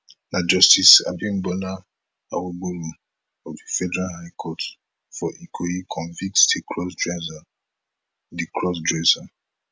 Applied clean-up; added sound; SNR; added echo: none; none; none; none.